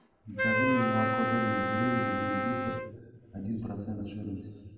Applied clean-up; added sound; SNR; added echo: none; Wind instrument, woodwind instrument; -2 dB; reverberation time 2.0 s.